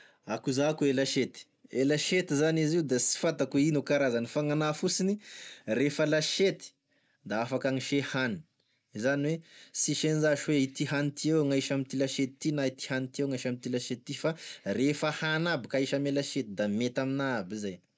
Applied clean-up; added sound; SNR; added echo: none; none; none; none.